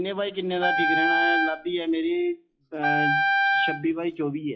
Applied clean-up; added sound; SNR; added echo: classical method log-MMSE.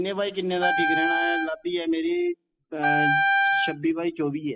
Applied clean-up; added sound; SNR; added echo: classical method spectral subtraction.